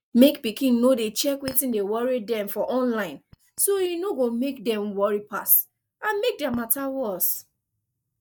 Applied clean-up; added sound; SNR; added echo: neural mask model DeepFilterNet 3.